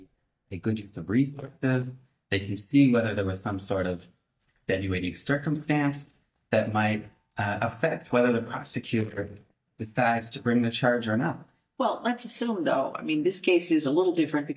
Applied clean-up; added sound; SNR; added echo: neural mask model DeepFilterNet 3.